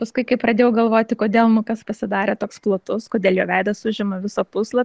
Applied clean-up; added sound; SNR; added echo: none; none; none; none.